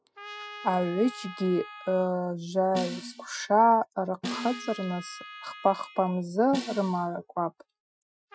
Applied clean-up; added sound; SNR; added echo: classical method Wiener filter.